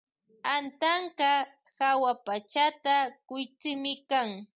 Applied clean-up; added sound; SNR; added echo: none; none; none; none.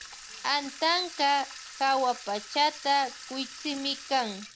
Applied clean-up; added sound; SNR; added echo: none; Sink (filling or washing) / Water tap, faucet; 15 dB; none.